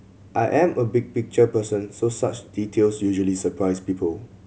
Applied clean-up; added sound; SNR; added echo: none; none; none; none.